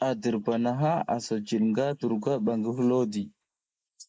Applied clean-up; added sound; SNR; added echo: neural mask model Resemble Enhance denoiser.